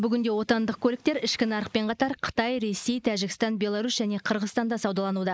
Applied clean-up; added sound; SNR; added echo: neural mask model Resemble Enhance denoiser.